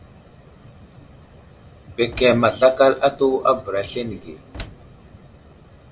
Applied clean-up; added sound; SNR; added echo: none; Slam; 19 dB; reverberation time 2.0 s.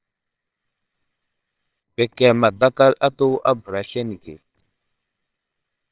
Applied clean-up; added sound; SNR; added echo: neural separator model SepFormer WHAMR!.